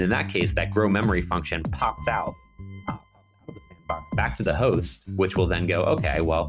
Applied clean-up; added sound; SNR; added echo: neural mask model RNNoise.